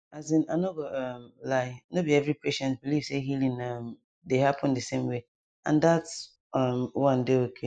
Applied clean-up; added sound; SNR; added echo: neural mask model Resemble Enhance denoiser.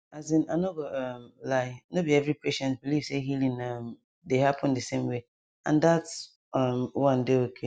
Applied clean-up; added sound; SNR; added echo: none; none; none; none.